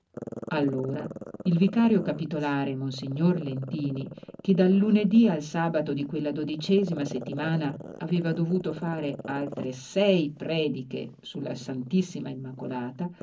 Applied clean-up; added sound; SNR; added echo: none; Growling; 16 dB; reverberation time 0.4 s.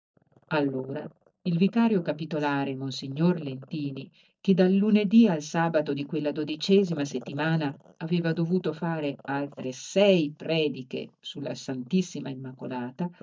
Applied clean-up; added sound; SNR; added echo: neural mask model DeepFilterNet 3.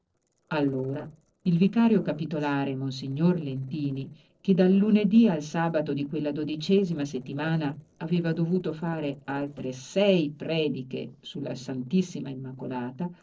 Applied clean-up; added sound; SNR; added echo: neural separator model SepFormer DNS4.